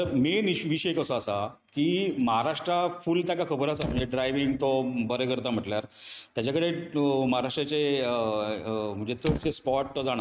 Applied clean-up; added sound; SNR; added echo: neural mask model RNNoise.